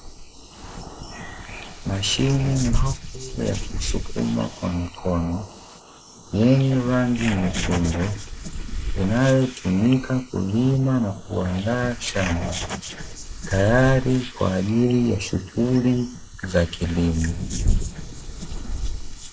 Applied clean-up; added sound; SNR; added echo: neural mask model Resemble Enhance denoiser.